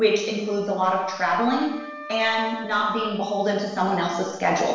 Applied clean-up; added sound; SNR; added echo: none; Wind instrument, woodwind instrument; 19 dB; reverberation time 0.9 s.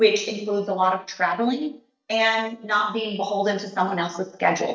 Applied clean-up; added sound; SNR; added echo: neural mask model DeepFilterNet 3.